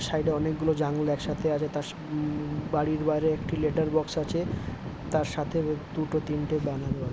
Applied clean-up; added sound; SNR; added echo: none; none; none; none.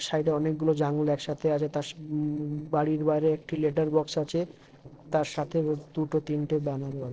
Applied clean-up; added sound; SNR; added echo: neural separator model SepFormer DNS4.